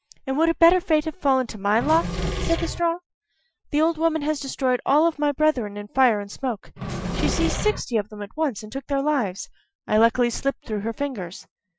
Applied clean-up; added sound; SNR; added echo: classical method Wiener filter.